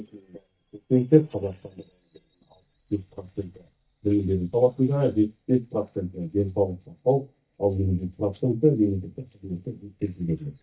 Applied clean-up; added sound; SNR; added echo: neural mask model DeepFilterNet 3.